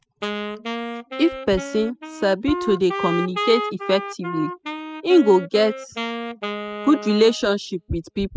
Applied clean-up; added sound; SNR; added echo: classical method spectral subtraction.